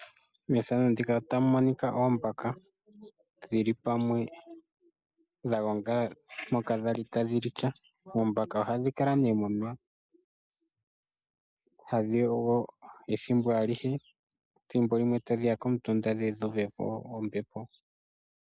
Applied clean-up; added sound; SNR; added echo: neural mask model Resemble Enhance denoiser.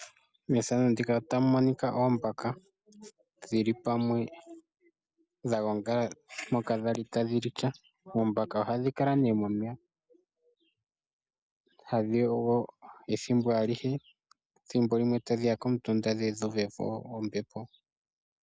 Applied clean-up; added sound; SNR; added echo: none; none; none; none.